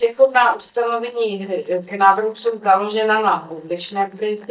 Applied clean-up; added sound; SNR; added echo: neural mask model DeepFilterNet 3.